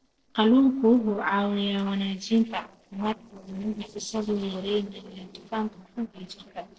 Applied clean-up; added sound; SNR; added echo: neural separator model SepFormer DNS4.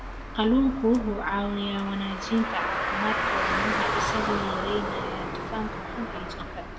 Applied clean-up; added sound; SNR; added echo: none; Car; 1 dB; reverberation time 0.8 s.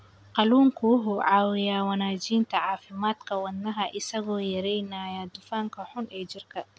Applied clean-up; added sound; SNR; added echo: none; none; none; none.